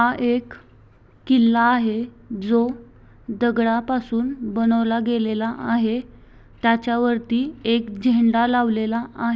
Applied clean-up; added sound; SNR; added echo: none; none; none; none.